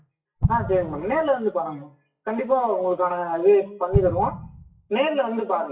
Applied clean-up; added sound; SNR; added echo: classical method WPE with log-MMSE.